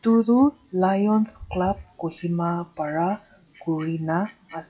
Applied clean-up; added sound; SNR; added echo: classical method WPE with log-MMSE.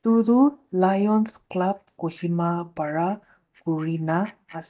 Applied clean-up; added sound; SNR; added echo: neural mask model DeepFilterNet 3.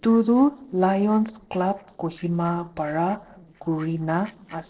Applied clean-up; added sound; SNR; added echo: neural separator model SepFormer DNS4.